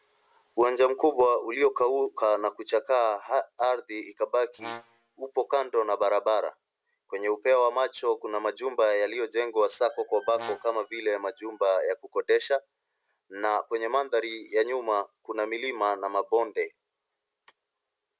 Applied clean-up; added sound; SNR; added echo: none; Brass instrument; 17 dB; none.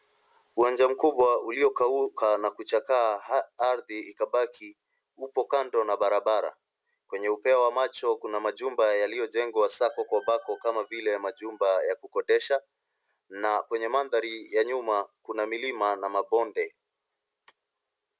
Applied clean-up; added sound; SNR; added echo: none; none; none; none.